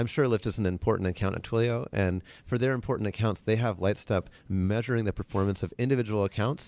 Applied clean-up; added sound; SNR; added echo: none; none; none; none.